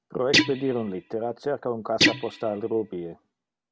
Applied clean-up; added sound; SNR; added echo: none; Guitar; -1 dB; none.